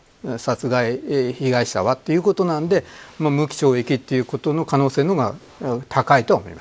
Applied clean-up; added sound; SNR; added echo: none; none; none; none.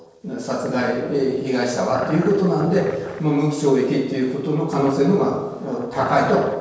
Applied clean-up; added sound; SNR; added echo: neural separator model SepFormer DNS4.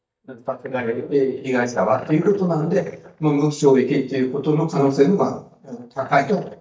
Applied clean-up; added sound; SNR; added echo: neural mask model DeepFilterNet 3.